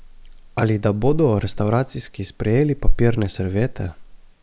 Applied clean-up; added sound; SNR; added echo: none; none; none; none.